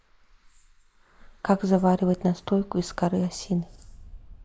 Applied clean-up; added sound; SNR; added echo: neural mask model Resemble Enhance denoiser.